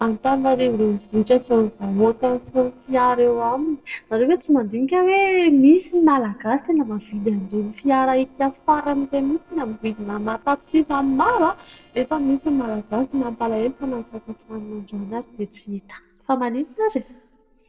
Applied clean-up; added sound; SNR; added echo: neural separator model SepFormer DNS4.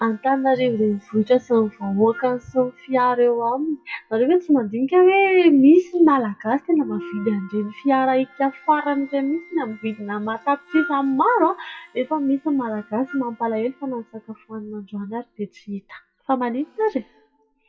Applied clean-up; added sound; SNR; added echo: classical method WPE with log-MMSE.